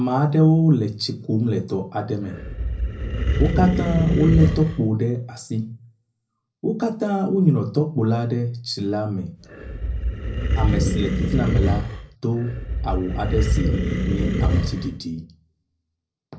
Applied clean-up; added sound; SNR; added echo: none; Animal; -1 dB; reverberation time 0.4 s.